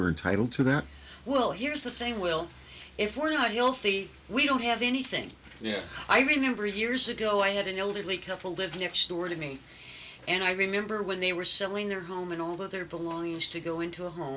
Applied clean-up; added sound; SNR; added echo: none; none; none; none.